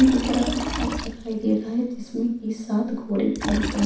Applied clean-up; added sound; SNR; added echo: none; Liquid; 7 dB; reverberation time 0.6 s.